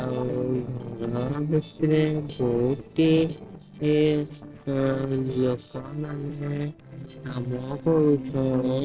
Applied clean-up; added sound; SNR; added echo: neural separator model SepFormer DNS4.